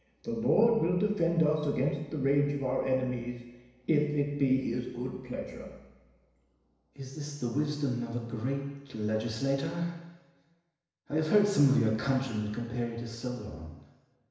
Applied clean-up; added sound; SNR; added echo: none; none; none; reverberation time 1.0 s.